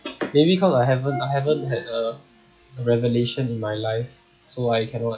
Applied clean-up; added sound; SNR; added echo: classical method log-MMSE.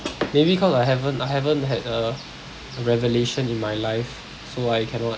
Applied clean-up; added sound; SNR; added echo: none; none; none; none.